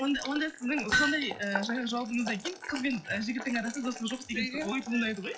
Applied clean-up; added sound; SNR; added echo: classical method log-MMSE.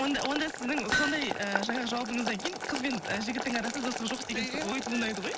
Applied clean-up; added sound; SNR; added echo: none; Hammer + Boiling; 3 dB; none.